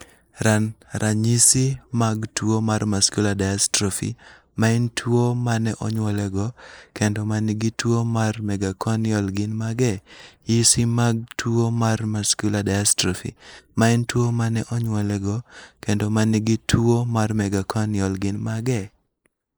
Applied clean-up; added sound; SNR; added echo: neural mask model Resemble Enhance denoiser.